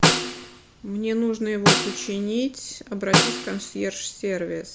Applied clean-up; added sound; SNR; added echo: none; Snare drum; -3 dB; none.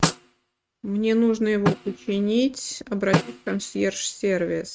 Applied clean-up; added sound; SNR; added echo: neural mask model RNNoise.